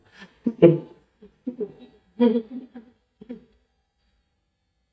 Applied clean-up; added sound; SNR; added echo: neural mask model DeepFilterNet 3.